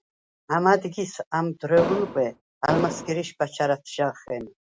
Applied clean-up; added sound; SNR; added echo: none; Explosion; 4 dB; none.